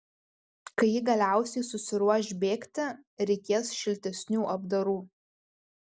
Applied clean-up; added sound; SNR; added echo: none; none; none; none.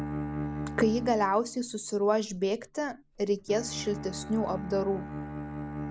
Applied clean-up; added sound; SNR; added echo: none; Bowed string instrument; 8 dB; none.